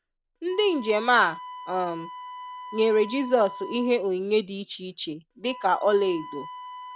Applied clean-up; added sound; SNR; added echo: none; Wind instrument, woodwind instrument; 15 dB; none.